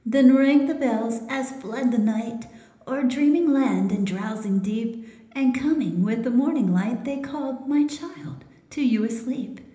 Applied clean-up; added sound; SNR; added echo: none; none; none; reverberation time 1.0 s.